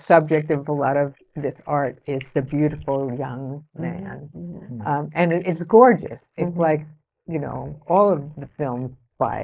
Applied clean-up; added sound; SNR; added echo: neural mask model Resemble Enhance denoiser.